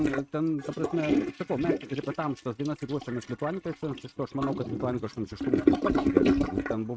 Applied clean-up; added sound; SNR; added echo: neural mask model RNNoise.